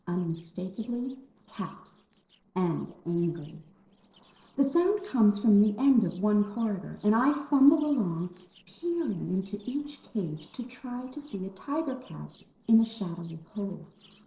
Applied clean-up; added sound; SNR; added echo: neural separator model SepFormer DNS4.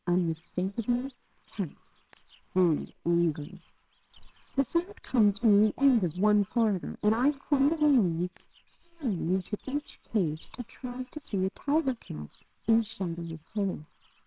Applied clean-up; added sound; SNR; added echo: neural separator model SepFormer WHAMR!.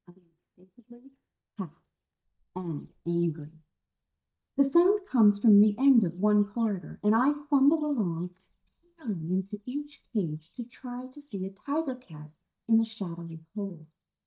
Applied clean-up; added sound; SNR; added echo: neural mask model DeepFilterNet 3.